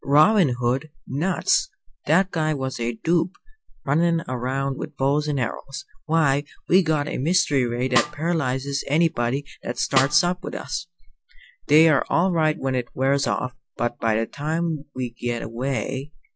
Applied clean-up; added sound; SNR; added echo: none; Snare drum; 7 dB; none.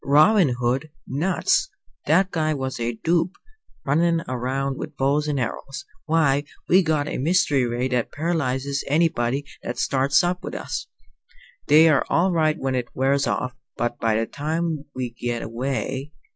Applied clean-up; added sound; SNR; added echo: none; none; none; none.